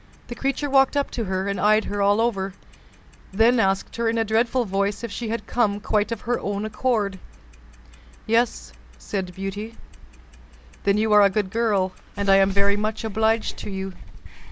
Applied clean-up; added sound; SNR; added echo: none; Clock; 4 dB; none.